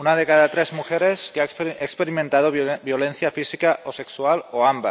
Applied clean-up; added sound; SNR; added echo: none; none; none; none.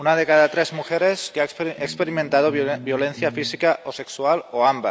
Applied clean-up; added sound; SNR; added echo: none; Bass guitar; 16 dB; none.